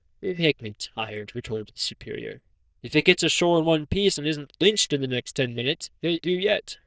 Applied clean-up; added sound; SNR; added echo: neural diffusion model UNIVERSE++.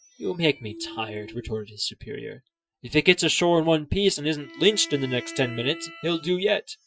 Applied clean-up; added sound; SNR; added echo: classical method Wiener filter.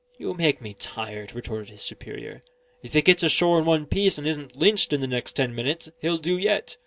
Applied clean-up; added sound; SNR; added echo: none; none; none; none.